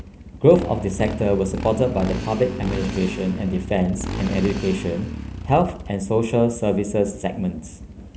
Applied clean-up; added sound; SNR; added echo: none; Motorcycle; 9 dB; none.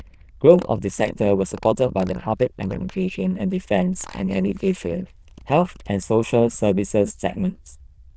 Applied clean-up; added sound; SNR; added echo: neural diffusion model UNIVERSE++.